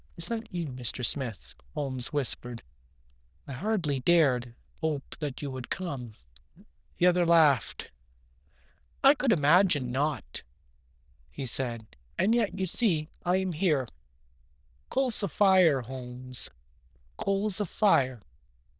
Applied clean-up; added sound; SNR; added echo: neural diffusion model UNIVERSE++.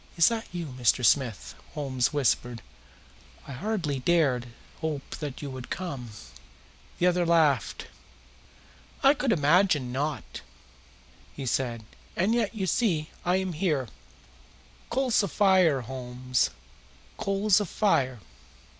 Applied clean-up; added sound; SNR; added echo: none; none; none; none.